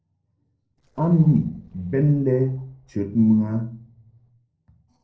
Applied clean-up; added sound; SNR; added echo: neural separator model SepFormer DNS4.